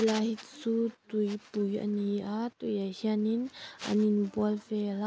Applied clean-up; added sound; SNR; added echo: none; none; none; none.